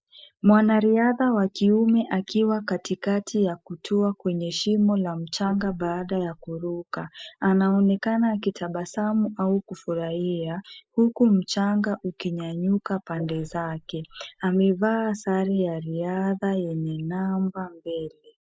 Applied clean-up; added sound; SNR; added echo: neural mask model Resemble Enhance denoiser.